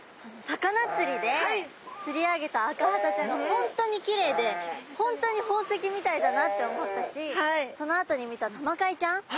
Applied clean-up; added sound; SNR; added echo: none; Livestock, farm animals, working animals; 5 dB; none.